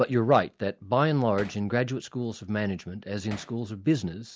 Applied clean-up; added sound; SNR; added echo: none; Hammer; 18 dB; none.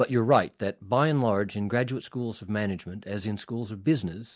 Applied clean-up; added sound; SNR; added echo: none; none; none; none.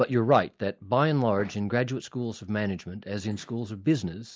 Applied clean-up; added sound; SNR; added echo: neural mask model Resemble Enhance denoiser.